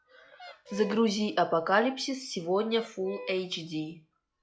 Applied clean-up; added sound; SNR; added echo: classical method log-MMSE.